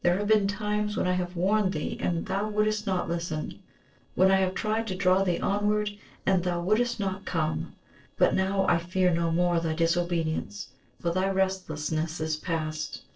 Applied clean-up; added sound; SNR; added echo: neural separator model SepFormer DNS4.